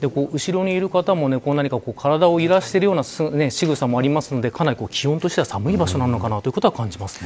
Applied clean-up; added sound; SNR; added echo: none; none; none; none.